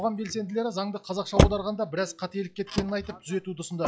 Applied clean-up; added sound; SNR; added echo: classical method log-MMSE.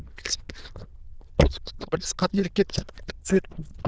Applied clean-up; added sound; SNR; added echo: neural diffusion model UNIVERSE++.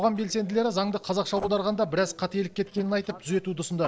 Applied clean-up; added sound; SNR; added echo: neural separator model SepFormer DNS4.